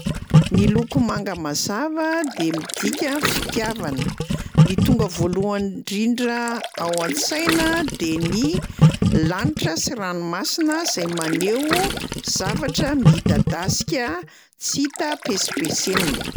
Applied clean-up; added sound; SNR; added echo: none; Gurgling; -1 dB; none.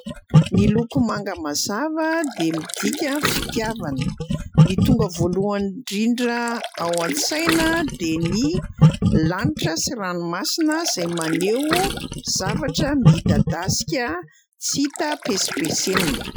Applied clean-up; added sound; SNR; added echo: classical method Wiener filter.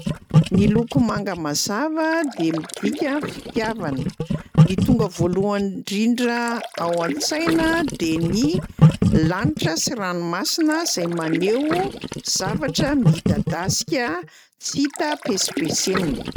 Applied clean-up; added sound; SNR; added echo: neural mask model RNNoise.